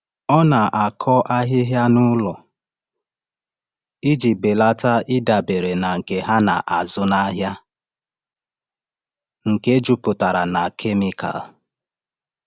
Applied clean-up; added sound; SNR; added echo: none; none; none; none.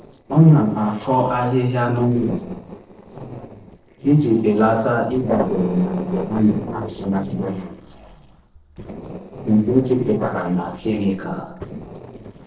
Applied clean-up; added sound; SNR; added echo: neural separator model SepFormer DNS4.